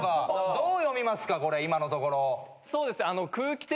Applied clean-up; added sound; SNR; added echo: none; none; none; none.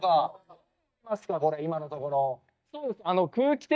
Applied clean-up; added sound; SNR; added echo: neural mask model DeepFilterNet 3.